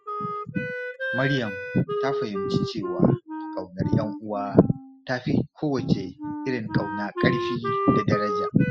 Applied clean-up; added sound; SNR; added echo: classical method spectral subtraction.